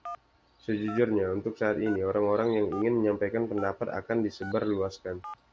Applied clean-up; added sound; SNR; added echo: none; Telephone; 18 dB; none.